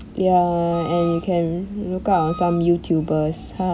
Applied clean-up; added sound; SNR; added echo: none; Wind instrument, woodwind instrument; 17 dB; none.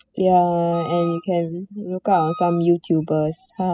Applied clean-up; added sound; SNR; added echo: classical method spectral subtraction.